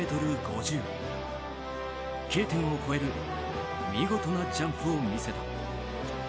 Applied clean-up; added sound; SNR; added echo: none; none; none; none.